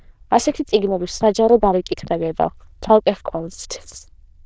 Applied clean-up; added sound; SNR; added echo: neural diffusion model UNIVERSE++.